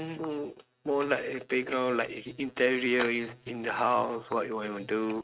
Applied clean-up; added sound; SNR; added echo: neural mask model RNNoise.